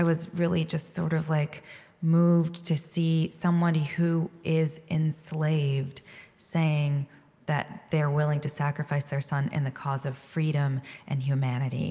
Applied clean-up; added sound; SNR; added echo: none; none; none; none.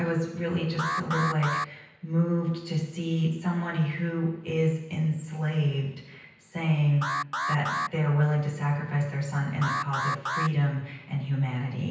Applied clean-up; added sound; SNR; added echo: none; Alarm; 5 dB; reverberation time 0.9 s.